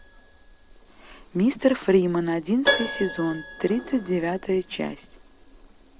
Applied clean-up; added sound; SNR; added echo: none; Keyboard (musical); 7 dB; none.